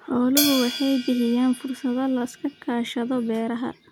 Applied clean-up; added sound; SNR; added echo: none; Hi-hat; 9 dB; none.